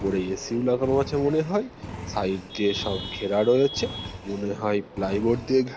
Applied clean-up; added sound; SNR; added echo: none; Engine; 14 dB; none.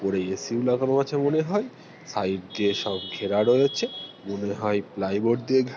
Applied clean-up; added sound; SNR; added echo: none; none; none; none.